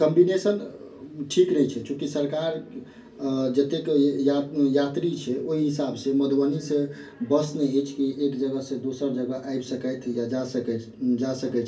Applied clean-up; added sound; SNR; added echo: none; none; none; reverberation time 0.3 s.